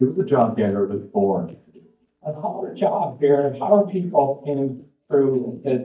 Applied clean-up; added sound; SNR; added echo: neural mask model DeepFilterNet 3.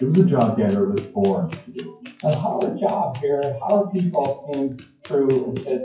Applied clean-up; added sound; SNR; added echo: classical method WPE with log-MMSE.